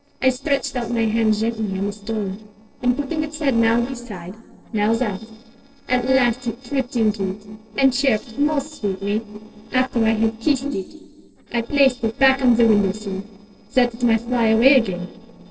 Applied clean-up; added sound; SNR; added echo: neural separator model SepFormer DNS4.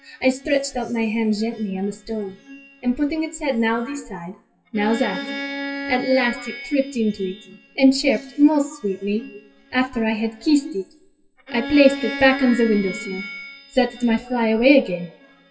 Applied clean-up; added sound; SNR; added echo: classical method WPE with log-MMSE.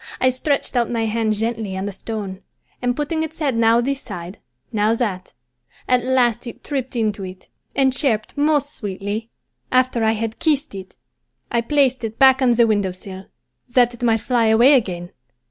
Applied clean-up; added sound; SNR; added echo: none; none; none; none.